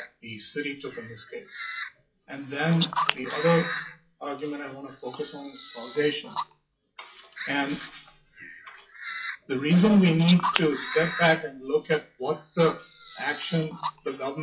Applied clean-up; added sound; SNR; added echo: classical method WPE with log-MMSE.